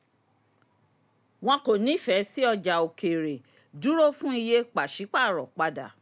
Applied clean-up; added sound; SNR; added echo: none; none; none; none.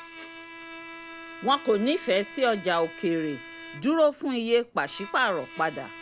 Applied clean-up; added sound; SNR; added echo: none; Bowed string instrument; 16 dB; none.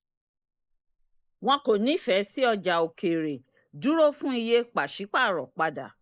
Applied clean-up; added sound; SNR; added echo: neural mask model Resemble Enhance denoiser.